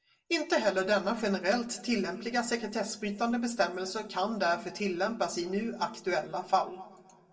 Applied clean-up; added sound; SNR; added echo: none; none; none; reverberation time 1.8 s.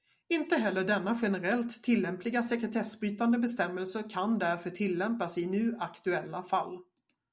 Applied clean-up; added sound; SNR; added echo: none; none; none; none.